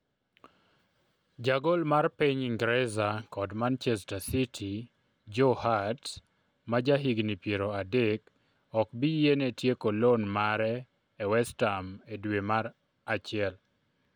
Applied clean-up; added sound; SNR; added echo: none; none; none; none.